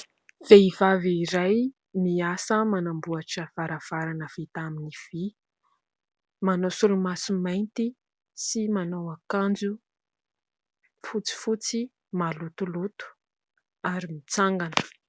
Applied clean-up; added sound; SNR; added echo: none; none; none; none.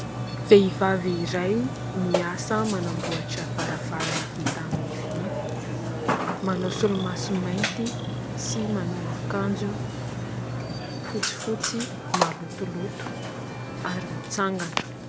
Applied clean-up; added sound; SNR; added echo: none; Burping, eructation; 2 dB; none.